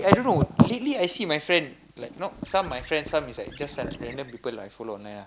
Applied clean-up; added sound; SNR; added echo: none; Squeak / Writing; 19 dB; none.